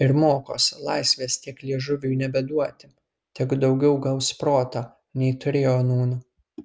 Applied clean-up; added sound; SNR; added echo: none; none; none; none.